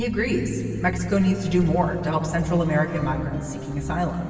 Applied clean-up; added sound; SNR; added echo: none; none; none; reverberation time 2.6 s.